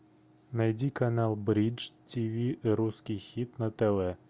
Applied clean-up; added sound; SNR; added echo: none; none; none; none.